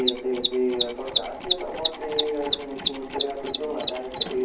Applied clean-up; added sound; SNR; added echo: none; Mechanisms; -3 dB; reverberation time 0.9 s.